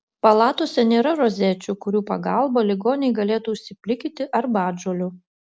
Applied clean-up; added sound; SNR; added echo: none; none; none; none.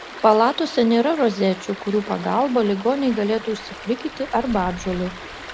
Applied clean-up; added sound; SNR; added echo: none; Stream; 15 dB; none.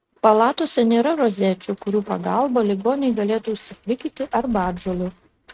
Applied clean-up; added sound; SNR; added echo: neural mask model RNNoise.